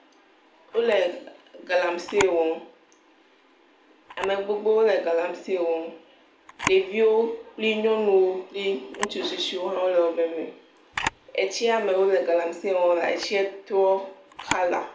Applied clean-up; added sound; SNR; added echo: none; Camera; 14 dB; reverberation time 0.4 s.